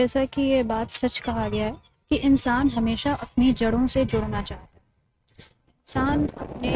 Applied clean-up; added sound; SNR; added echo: neural mask model RNNoise.